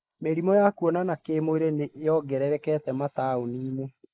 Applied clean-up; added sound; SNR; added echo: neural mask model Resemble Enhance denoiser.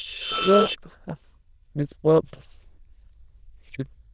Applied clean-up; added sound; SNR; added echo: neural diffusion model UNIVERSE++.